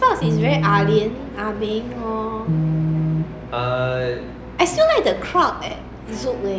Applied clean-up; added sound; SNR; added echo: none; Bowed string instrument; 19 dB; none.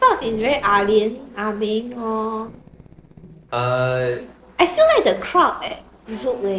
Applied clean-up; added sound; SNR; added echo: neural separator model SepFormer DNS4.